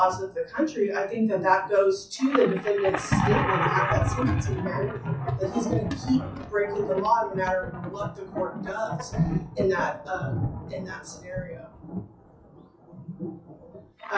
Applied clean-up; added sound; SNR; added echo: classical method WPE with log-MMSE.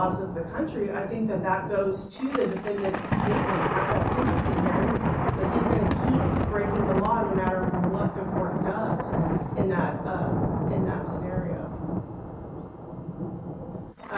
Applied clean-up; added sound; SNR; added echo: none; Thunder; -2 dB; reverberation time 0.6 s.